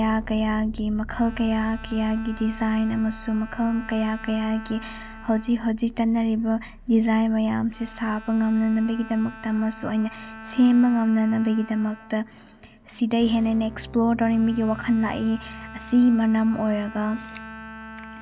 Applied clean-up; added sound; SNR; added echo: none; Bowed string instrument + Keyboard (musical); 15 dB; none.